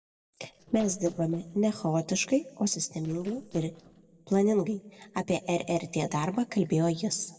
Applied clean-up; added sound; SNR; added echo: neural separator model SepFormer DNS4.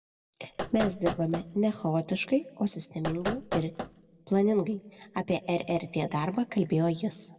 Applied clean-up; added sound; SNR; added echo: none; Knock; 7 dB; reverberation time 0.8 s.